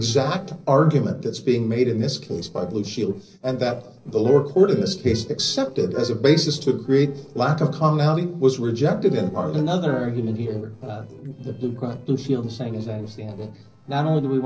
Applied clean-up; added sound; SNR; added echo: neural separator model SepFormer DNS4.